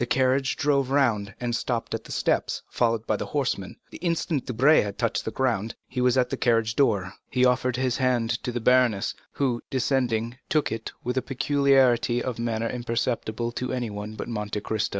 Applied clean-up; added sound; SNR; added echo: none; none; none; none.